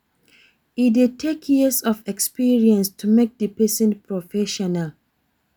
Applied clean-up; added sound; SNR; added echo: none; none; none; none.